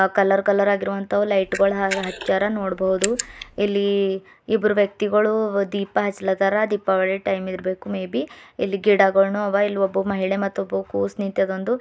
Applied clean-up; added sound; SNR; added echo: none; Camera; 11 dB; none.